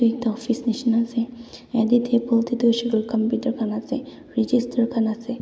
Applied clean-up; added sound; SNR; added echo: none; none; none; none.